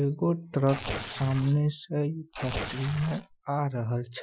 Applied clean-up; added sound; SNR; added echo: classical method Wiener filter.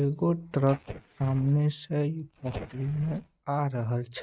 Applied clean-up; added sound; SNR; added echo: neural mask model RNNoise.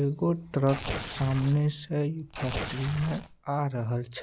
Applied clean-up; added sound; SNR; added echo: none; Tearing; 9 dB; none.